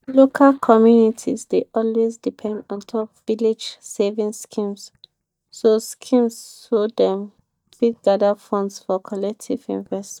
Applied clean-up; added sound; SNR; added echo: neural mask model DeepFilterNet 3.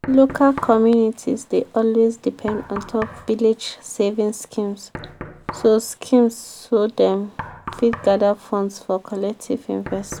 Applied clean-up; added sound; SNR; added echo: none; Knock; 18 dB; none.